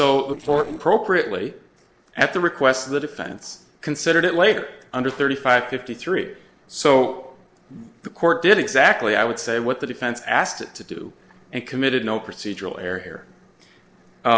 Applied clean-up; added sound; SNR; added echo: neural separator model SepFormer DNS4.